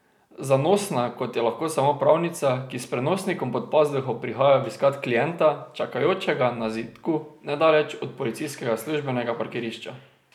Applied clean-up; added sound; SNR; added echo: none; none; none; none.